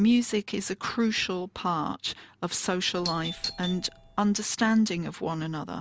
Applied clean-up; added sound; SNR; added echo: none; Doorbell; 10 dB; none.